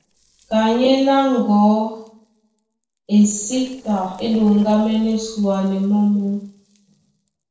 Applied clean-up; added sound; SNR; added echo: neural separator model SepFormer DNS4.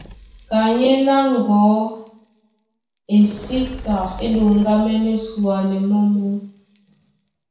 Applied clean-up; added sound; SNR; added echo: none; Fire; 20 dB; reverberation time 0.6 s.